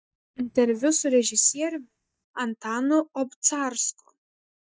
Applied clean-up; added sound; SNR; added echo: neural mask model DeepFilterNet 3.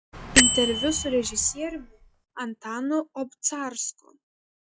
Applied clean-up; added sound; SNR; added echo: classical method log-MMSE.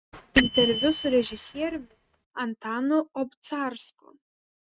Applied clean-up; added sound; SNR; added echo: neural mask model RNNoise.